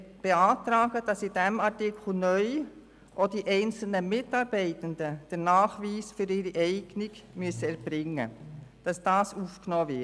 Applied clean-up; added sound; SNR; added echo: none; none; none; none.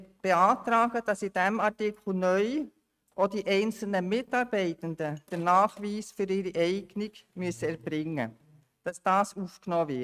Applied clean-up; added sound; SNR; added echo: neural mask model RNNoise.